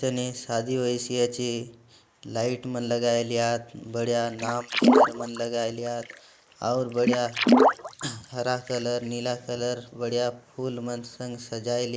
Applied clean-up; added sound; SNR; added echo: neural mask model Resemble Enhance denoiser.